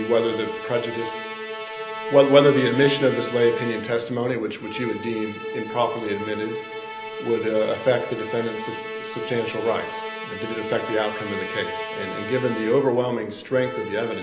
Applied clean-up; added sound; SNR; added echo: none; Musical instrument; 9 dB; reverberation time 0.8 s.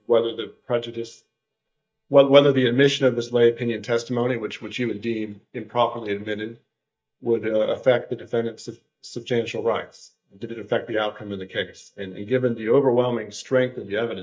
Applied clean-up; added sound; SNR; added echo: neural mask model DeepFilterNet 3.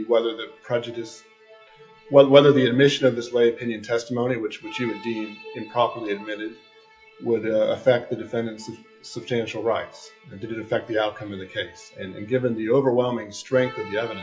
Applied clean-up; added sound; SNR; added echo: classical method WPE with log-MMSE.